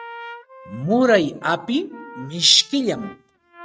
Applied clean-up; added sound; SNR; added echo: neural mask model RNNoise.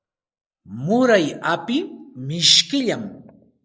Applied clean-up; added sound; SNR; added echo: neural mask model Resemble Enhance denoiser.